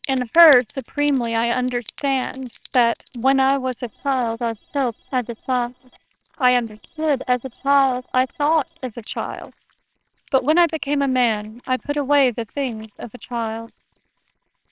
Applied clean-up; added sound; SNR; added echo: neural separator model SepFormer WHAMR!.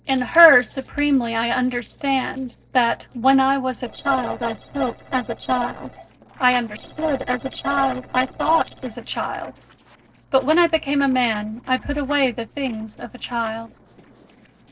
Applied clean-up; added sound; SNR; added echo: neural separator model SepFormer DNS4.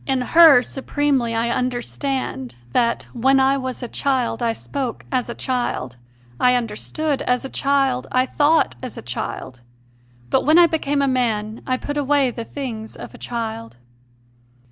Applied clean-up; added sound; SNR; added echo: none; none; none; none.